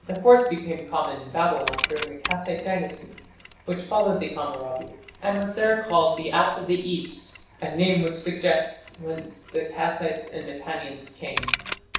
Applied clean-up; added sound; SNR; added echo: none; Mechanisms; 10 dB; reverberation time 0.7 s.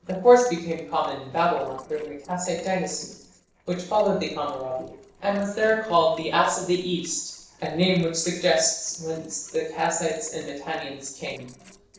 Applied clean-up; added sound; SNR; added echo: neural separator model SepFormer DNS4.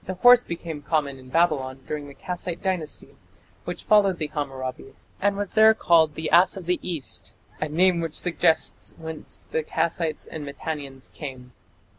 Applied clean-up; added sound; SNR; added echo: none; none; none; none.